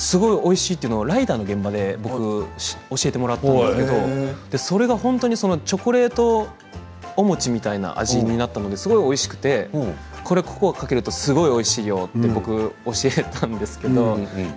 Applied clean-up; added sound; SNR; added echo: none; none; none; none.